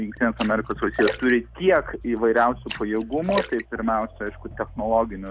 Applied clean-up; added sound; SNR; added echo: none; Splash, splatter; 11 dB; none.